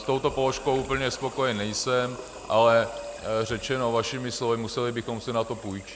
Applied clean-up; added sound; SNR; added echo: none; Sink (filling or washing) / Water tap, faucet; 20 dB; none.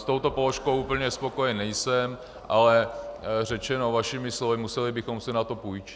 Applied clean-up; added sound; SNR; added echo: none; none; none; none.